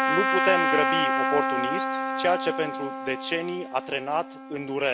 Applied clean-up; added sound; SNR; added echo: none; Trumpet; -1 dB; none.